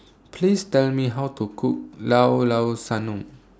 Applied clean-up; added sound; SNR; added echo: none; none; none; none.